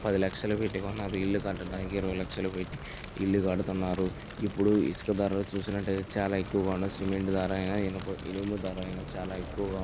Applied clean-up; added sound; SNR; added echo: none; Fire; 11 dB; none.